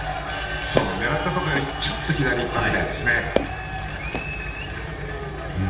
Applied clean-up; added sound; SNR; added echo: none; Walk, footsteps; 9 dB; reverberation time 0.8 s.